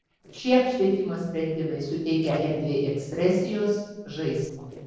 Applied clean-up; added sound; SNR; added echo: neural separator model SepFormer DNS4.